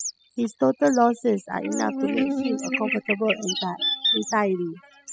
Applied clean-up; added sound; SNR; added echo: classical method spectral subtraction.